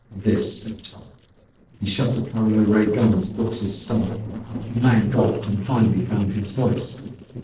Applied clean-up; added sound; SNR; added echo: neural separator model SepFormer DNS4.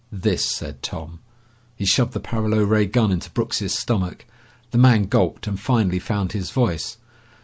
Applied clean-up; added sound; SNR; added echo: none; none; none; none.